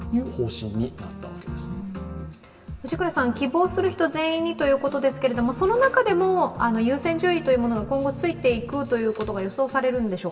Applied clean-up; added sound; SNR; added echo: none; none; none; reverberation time 2.0 s.